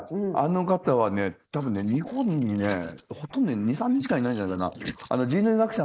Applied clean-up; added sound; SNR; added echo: neural mask model Resemble Enhance denoiser.